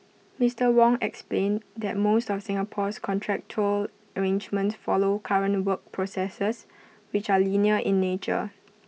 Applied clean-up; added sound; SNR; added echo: none; none; none; none.